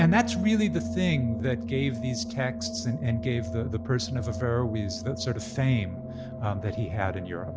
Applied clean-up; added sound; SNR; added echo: none; Bass guitar; 9 dB; none.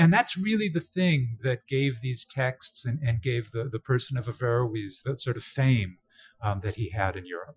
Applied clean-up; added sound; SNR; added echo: classical method Wiener filter.